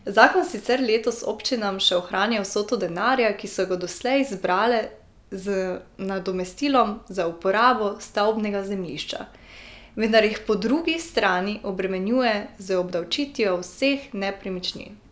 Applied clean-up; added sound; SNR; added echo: none; none; none; none.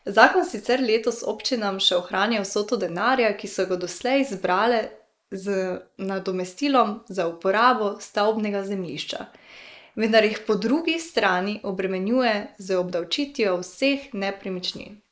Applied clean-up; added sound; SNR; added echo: neural mask model Resemble Enhance denoiser.